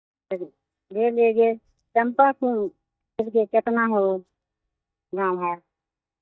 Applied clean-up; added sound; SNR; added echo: neural mask model DeepFilterNet 3.